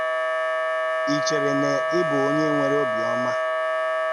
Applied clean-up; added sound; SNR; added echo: none; Wind instrument, woodwind instrument; -4 dB; none.